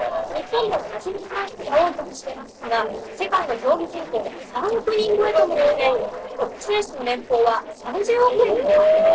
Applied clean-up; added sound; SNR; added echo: neural separator model SepFormer DNS4.